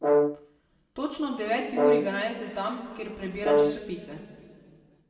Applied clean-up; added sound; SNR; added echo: none; Brass instrument; -4 dB; reverberation time 2.0 s.